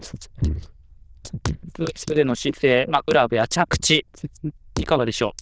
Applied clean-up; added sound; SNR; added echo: neural diffusion model UNIVERSE++.